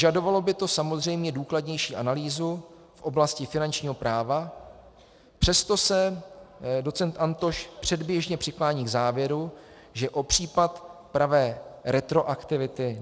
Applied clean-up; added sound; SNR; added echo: none; none; none; none.